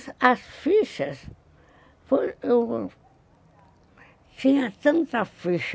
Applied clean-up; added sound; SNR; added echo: none; none; none; none.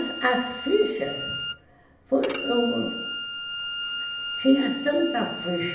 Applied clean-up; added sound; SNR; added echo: none; Bowed string instrument; 6 dB; reverberation time 0.8 s.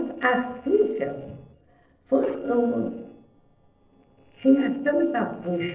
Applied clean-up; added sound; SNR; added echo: neural separator model SepFormer DNS4.